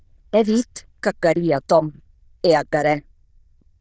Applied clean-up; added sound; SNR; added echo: neural diffusion model UNIVERSE++.